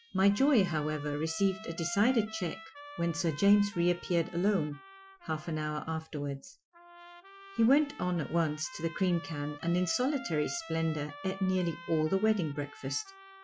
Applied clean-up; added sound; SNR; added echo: classical method Wiener filter.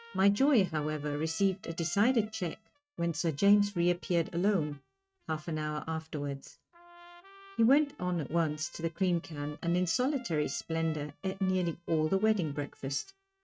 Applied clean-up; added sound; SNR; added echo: neural mask model RNNoise.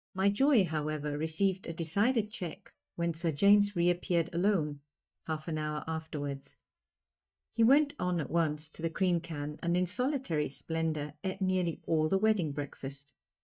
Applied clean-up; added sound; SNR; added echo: neural mask model DeepFilterNet 3.